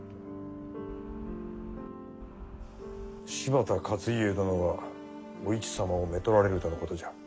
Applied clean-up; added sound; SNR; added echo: none; Wind; 14 dB; none.